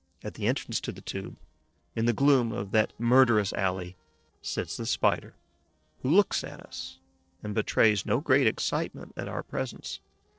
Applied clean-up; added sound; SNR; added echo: neural separator model SepFormer DNS4.